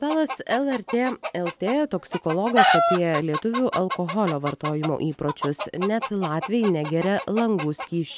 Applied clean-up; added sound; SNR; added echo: none; Chicken, rooster; 4 dB; none.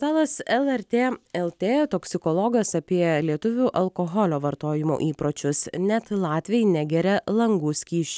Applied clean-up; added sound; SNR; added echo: none; none; none; none.